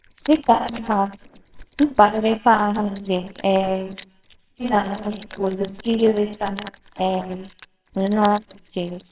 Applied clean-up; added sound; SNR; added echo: neural separator model SepFormer WHAMR!.